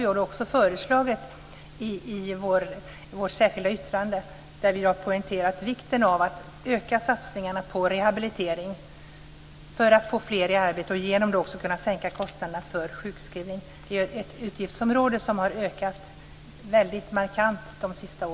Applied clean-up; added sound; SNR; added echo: none; none; none; none.